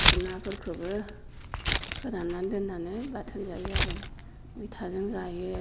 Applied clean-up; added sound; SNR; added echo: none; Keys jangling; -2 dB; none.